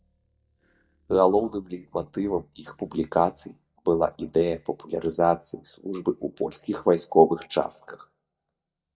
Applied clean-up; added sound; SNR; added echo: neural mask model DeepFilterNet 3.